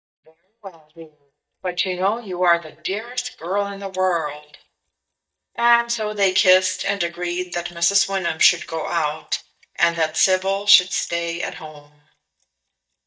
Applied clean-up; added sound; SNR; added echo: neural mask model DeepFilterNet 3.